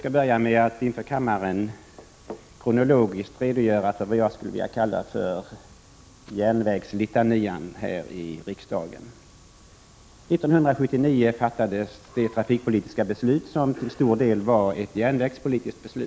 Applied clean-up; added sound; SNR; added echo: none; none; none; none.